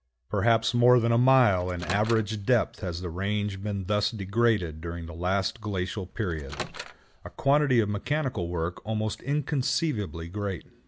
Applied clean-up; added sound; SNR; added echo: none; Microwave oven; 14 dB; none.